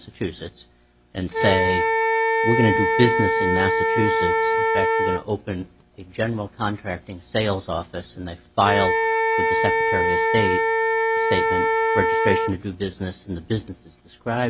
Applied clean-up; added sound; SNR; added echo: none; Wind instrument, woodwind instrument; -3 dB; none.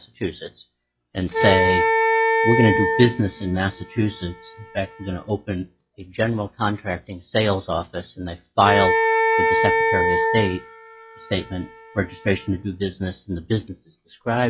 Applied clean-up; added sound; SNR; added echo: classical method log-MMSE.